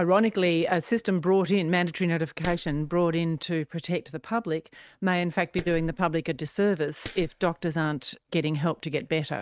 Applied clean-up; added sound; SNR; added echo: neural mask model RNNoise.